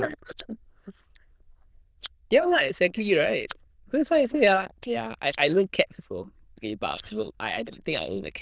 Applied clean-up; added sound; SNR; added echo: neural diffusion model UNIVERSE++.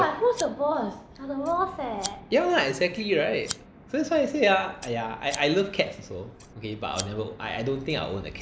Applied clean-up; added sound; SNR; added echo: none; Scissors; 17 dB; none.